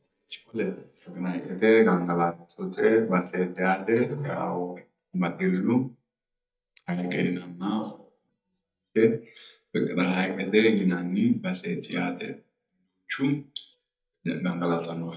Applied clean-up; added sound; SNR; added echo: neural mask model DeepFilterNet 3.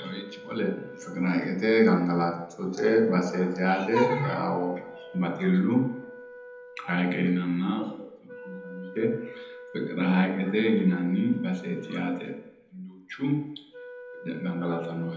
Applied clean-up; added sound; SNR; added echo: none; Wind instrument, woodwind instrument; 18 dB; reverberation time 0.8 s.